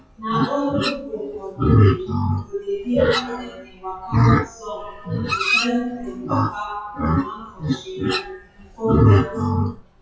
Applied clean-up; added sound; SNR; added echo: classical method WPE with log-MMSE.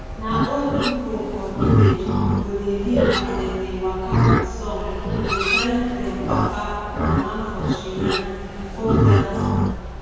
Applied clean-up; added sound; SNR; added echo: none; Livestock, farm animals, working animals; -4 dB; reverberation time 2.1 s.